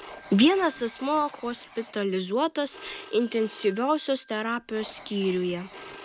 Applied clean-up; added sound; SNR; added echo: none; Writing + Telephone; 20 dB; none.